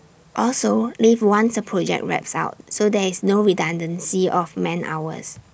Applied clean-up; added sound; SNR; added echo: none; none; none; none.